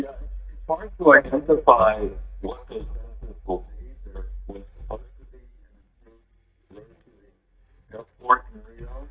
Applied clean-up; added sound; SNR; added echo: neural mask model DeepFilterNet 3.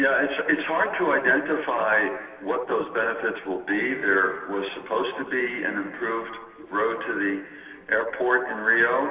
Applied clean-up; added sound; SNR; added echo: neural separator model SepFormer DNS4.